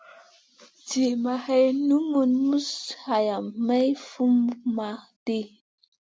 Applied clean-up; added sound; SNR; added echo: none; none; none; none.